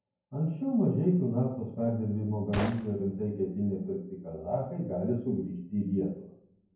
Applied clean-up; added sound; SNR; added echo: none; Gunshot, gunfire; 10 dB; reverberation time 0.9 s.